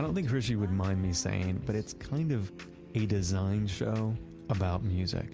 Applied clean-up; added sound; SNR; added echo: none; none; none; none.